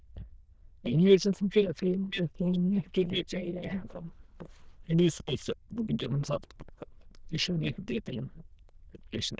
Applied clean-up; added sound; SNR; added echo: neural diffusion model UNIVERSE++.